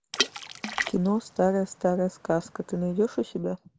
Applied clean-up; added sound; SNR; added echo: none; Water / Splash, splatter; 8 dB; none.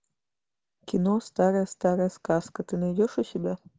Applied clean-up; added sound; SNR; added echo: none; none; none; none.